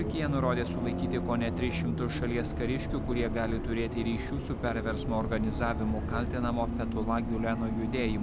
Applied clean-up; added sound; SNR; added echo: none; Bus; 1 dB; none.